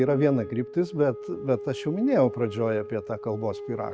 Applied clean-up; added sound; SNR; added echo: none; Wind instrument, woodwind instrument; 12 dB; none.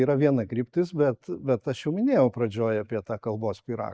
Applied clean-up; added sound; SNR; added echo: neural mask model Resemble Enhance denoiser.